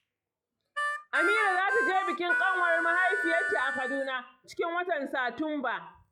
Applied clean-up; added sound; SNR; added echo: classical method log-MMSE.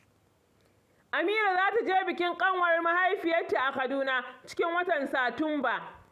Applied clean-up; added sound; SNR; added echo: none; none; none; none.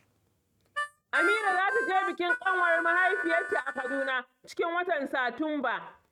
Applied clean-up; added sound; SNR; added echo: neural mask model RNNoise.